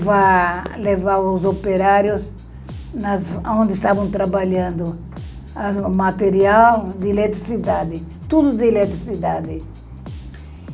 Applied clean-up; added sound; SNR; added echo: none; Bass guitar; 15 dB; none.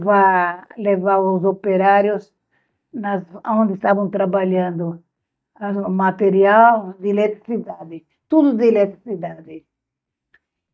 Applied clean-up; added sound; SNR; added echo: neural mask model DeepFilterNet 3.